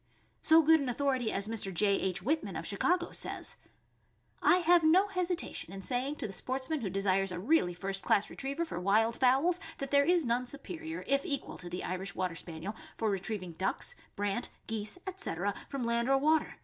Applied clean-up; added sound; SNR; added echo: none; none; none; none.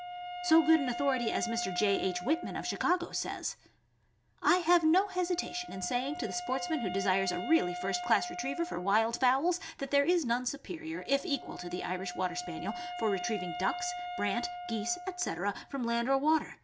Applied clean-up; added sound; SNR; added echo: none; Wind instrument, woodwind instrument; 10 dB; none.